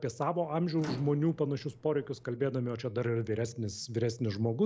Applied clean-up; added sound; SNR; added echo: none; Microwave oven; 18 dB; none.